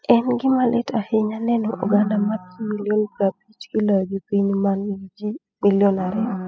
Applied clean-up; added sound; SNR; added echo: classical method spectral subtraction.